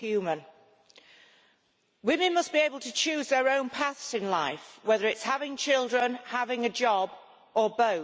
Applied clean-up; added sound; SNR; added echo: none; none; none; none.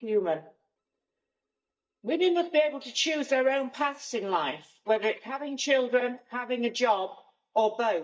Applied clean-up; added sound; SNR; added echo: neural mask model DeepFilterNet 3.